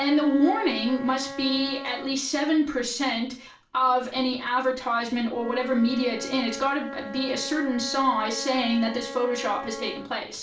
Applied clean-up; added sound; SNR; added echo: none; Wind instrument, woodwind instrument; 14 dB; reverberation time 0.4 s.